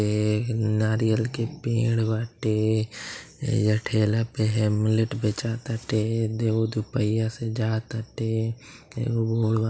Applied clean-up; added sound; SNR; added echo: none; none; none; none.